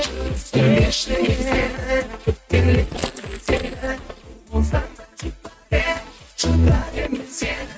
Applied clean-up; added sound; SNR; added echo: neural mask model RNNoise.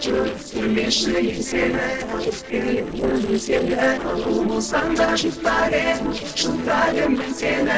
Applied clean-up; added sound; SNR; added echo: neural separator model SepFormer DNS4.